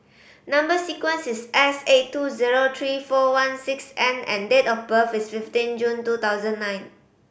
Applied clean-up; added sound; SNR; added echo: none; none; none; none.